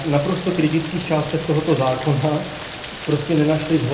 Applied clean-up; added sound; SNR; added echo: none; Rain; 12 dB; reverberation time 0.3 s.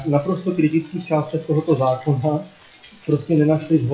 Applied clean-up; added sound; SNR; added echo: classical method WPE with log-MMSE.